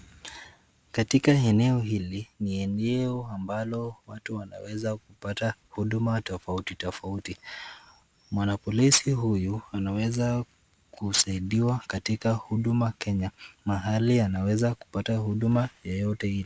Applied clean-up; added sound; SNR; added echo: none; none; none; none.